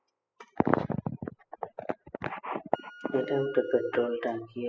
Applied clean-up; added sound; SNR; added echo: classical method spectral subtraction.